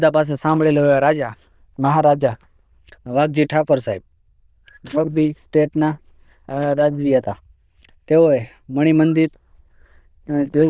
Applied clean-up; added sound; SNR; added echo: neural diffusion model UNIVERSE++.